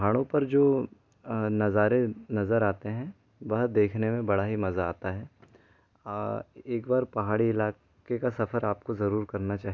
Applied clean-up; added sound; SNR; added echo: none; none; none; none.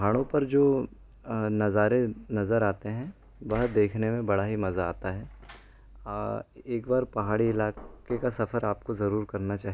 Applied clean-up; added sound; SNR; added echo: none; Knock; 20 dB; none.